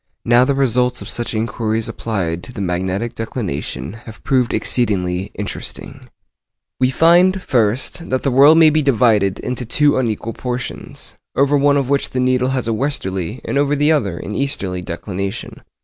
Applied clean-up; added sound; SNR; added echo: none; none; none; none.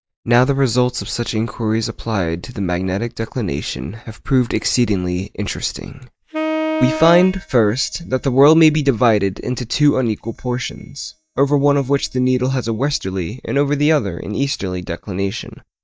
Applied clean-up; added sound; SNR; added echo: neural mask model DeepFilterNet 3.